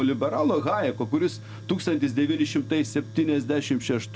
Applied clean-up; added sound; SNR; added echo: none; Tools; 14 dB; none.